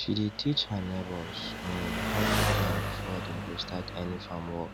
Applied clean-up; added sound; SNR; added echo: none; Engine; -1 dB; none.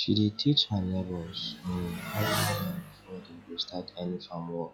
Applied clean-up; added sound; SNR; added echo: classical method log-MMSE.